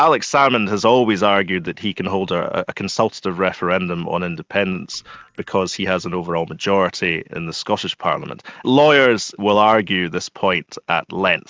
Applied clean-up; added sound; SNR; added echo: neural mask model DeepFilterNet 3.